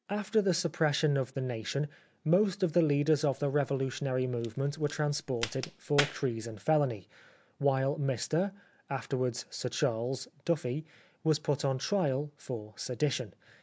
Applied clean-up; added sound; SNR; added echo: none; Crack; 11 dB; none.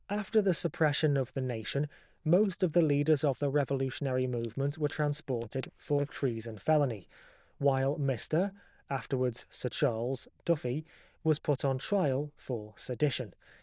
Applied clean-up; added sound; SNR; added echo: neural diffusion model UNIVERSE++.